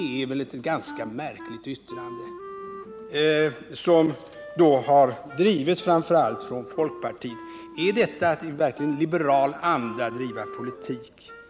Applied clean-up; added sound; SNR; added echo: none; Wind instrument, woodwind instrument; 16 dB; none.